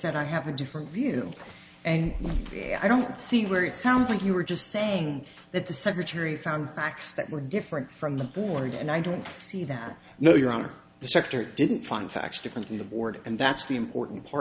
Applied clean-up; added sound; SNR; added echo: none; none; none; none.